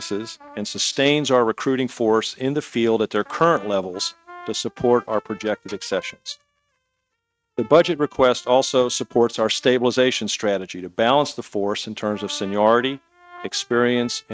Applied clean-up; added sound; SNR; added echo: neural mask model RNNoise.